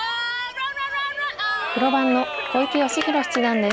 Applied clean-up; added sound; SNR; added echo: none; Cheering; 2 dB; none.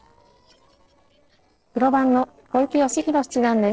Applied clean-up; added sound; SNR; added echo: neural separator model SepFormer DNS4.